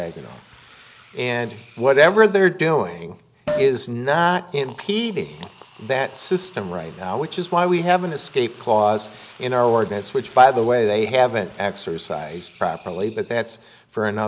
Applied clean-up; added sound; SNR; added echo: none; Liquid; 19 dB; none.